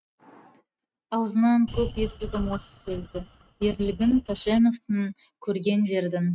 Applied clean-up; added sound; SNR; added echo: neural mask model RNNoise.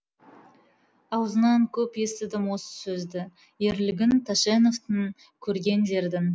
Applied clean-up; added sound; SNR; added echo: none; none; none; none.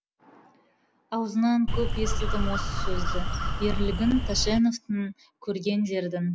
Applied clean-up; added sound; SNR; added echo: none; Crow; -2 dB; none.